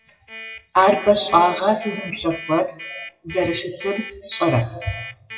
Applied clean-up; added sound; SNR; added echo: classical method WPE with log-MMSE.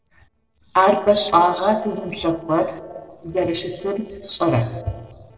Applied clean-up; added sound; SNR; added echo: neural separator model SepFormer DNS4.